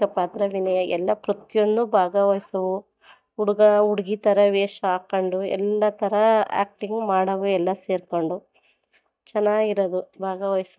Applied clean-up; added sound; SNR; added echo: neural mask model DeepFilterNet 3.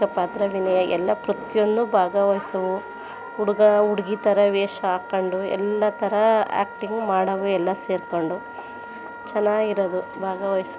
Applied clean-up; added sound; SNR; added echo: none; Wind instrument, woodwind instrument; 15 dB; none.